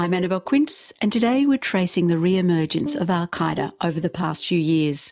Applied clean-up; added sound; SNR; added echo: neural mask model DeepFilterNet 3.